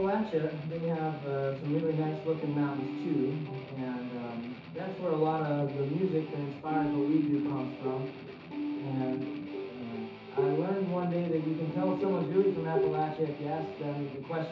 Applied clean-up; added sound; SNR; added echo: none; Guitar; 16 dB; reverberation time 0.5 s.